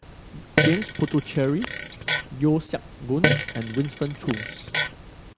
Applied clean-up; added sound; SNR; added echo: none; Fart; 0 dB; none.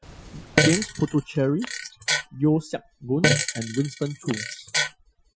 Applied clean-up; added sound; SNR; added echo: classical method Wiener filter.